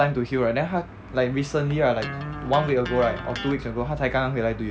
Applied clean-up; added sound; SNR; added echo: none; Electric guitar; 12 dB; none.